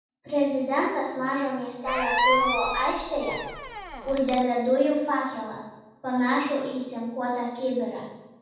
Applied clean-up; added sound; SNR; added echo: none; Squeak; 1 dB; reverberation time 1.2 s.